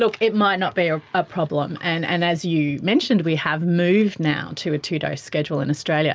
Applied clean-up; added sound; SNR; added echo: none; none; none; none.